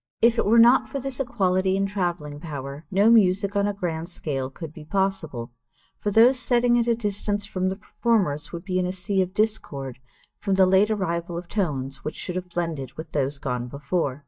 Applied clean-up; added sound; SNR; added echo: neural mask model DeepFilterNet 3.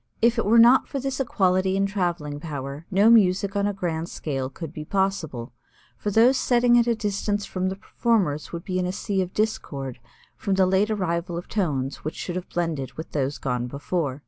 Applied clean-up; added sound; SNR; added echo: none; none; none; none.